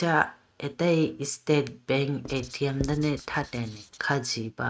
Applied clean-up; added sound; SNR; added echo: neural mask model RNNoise.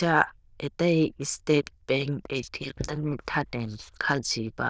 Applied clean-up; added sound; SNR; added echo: neural diffusion model UNIVERSE++.